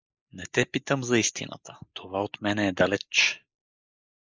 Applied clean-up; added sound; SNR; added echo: neural mask model Resemble Enhance denoiser.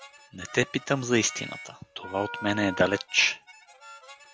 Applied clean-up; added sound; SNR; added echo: none; Wind instrument, woodwind instrument + Harmonica; 14 dB; none.